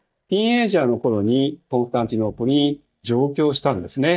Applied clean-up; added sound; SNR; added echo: neural mask model DeepFilterNet 3.